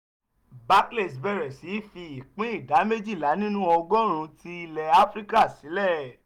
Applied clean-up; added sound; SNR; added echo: none; none; none; none.